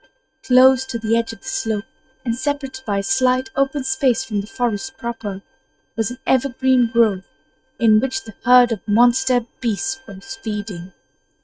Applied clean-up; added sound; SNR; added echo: neural mask model RNNoise.